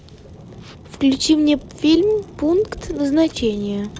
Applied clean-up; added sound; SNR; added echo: none; Fire; 20 dB; none.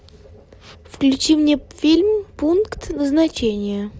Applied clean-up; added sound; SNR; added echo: none; none; none; none.